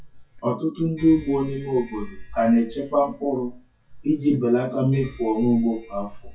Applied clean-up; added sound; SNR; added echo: classical method WPE with log-MMSE.